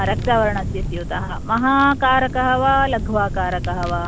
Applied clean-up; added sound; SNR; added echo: none; Fire; 6 dB; none.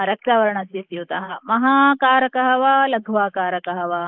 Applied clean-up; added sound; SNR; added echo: neural mask model Resemble Enhance denoiser.